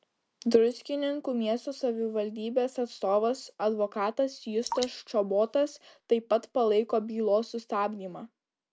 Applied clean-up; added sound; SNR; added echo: none; Drip; 14 dB; none.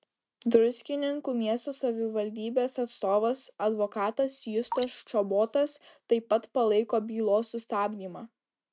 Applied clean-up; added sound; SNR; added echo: neural mask model RNNoise.